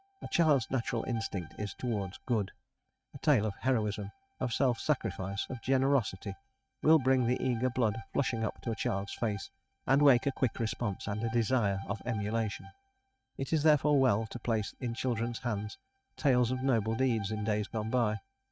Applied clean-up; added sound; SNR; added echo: neural mask model RNNoise.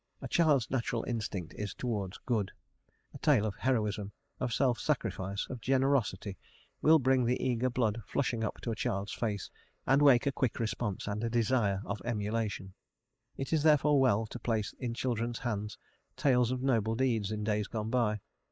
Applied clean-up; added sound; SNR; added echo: neural mask model Resemble Enhance denoiser.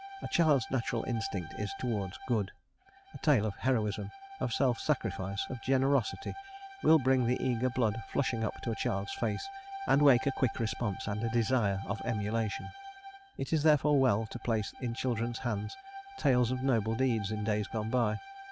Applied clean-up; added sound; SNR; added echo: none; Bowed string instrument; 15 dB; none.